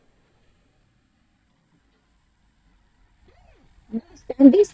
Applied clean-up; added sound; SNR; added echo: neural mask model DeepFilterNet 3.